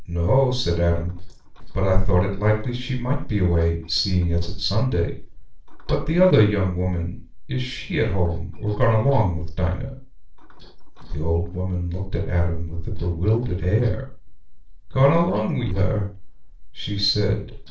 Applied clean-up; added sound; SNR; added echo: neural separator model SepFormer DNS4.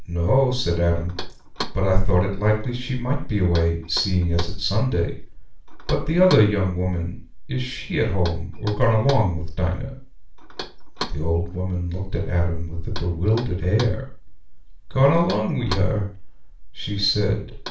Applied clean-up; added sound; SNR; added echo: none; Knock; 18 dB; reverberation time 0.3 s.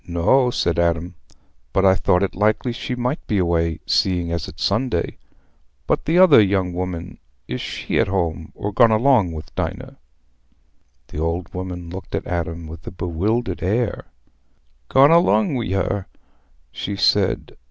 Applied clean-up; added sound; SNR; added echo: none; none; none; none.